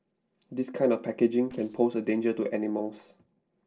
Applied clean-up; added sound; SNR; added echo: neural separator model SepFormer DNS4.